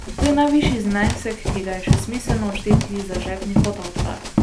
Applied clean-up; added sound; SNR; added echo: none; Run; -1 dB; none.